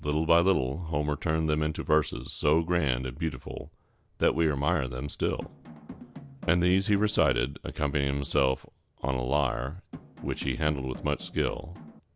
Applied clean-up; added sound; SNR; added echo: none; Drum; 16 dB; none.